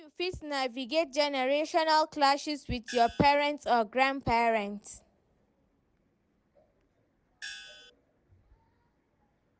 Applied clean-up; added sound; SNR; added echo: none; Gong; 14 dB; none.